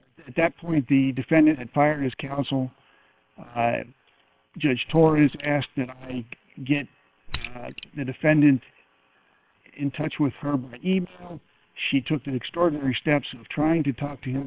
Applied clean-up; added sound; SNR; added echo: neural separator model SepFormer WHAM!.